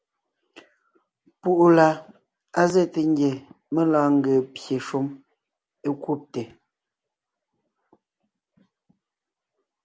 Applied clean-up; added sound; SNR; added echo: none; none; none; none.